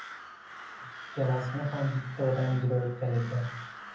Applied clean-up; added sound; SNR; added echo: none; Crow; 13 dB; reverberation time 0.6 s.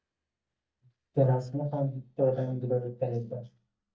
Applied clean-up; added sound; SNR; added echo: neural mask model DeepFilterNet 3.